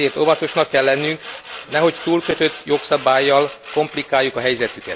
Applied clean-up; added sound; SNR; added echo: none; Sawing; 16 dB; none.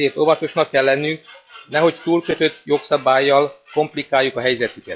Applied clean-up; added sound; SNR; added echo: classical method log-MMSE.